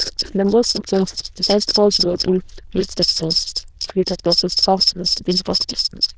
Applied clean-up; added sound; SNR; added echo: neural diffusion model UNIVERSE++.